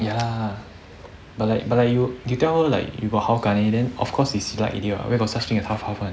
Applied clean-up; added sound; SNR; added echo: none; none; none; none.